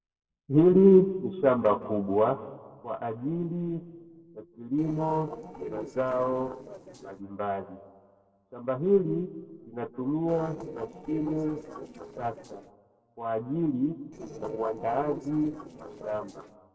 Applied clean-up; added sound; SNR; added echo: neural separator model SepFormer DNS4.